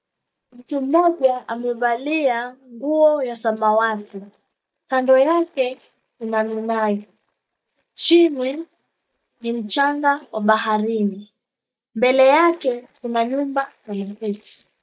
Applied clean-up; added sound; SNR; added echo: neural mask model DeepFilterNet 3.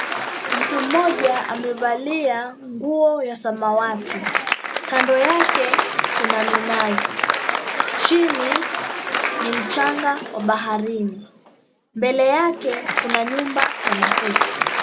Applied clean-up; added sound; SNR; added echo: none; Applause; 1 dB; none.